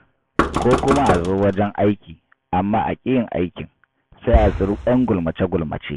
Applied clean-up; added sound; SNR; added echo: none; Boom + Knock; 3 dB; none.